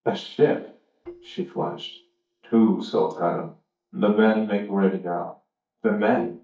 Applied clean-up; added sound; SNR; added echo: neural mask model DeepFilterNet 3.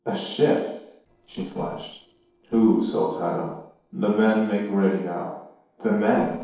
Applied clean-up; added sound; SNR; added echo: neural separator model SepFormer DNS4.